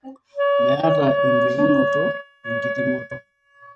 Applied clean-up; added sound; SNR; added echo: neural mask model RNNoise.